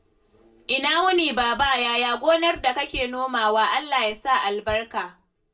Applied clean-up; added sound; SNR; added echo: none; none; none; reverberation time 0.2 s.